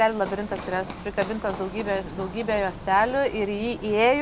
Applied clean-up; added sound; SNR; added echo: none; Run; 13 dB; none.